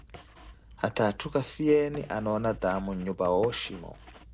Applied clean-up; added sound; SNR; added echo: none; Writing; 18 dB; none.